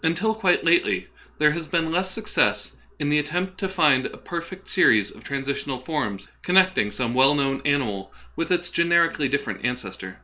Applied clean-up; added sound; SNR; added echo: none; none; none; none.